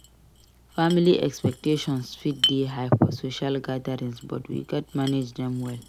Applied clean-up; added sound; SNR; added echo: none; Chink, clink; 11 dB; none.